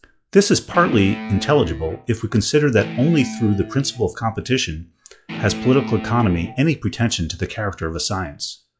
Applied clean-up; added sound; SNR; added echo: classical method log-MMSE.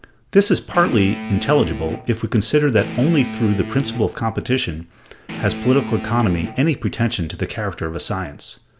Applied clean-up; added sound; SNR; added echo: none; Guitar; 11 dB; none.